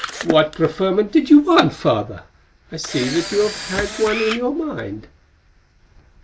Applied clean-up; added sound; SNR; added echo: none; Camera; 13 dB; none.